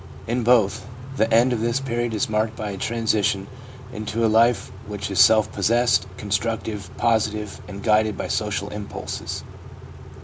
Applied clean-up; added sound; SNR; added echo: none; Idling / Accelerating, revving, vroom / Car; 12 dB; none.